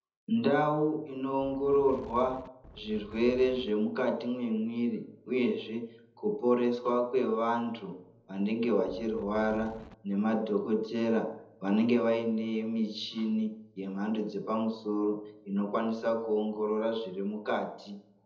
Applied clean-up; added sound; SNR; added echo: none; Wind; 19 dB; reverberation time 0.7 s.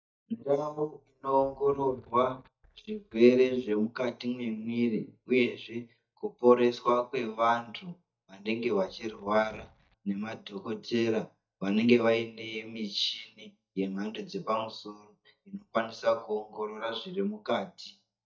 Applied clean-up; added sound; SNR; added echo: neural mask model DeepFilterNet 3.